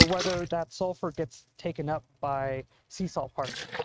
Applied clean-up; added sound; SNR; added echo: neural mask model RNNoise.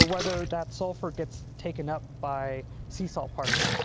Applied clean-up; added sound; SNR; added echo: none; Splash, splatter; -1 dB; none.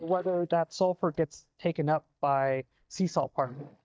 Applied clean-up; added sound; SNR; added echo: neural mask model DeepFilterNet 3.